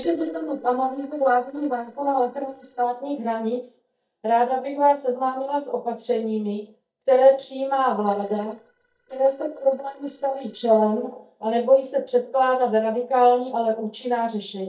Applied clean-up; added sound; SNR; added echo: neural mask model DeepFilterNet 3.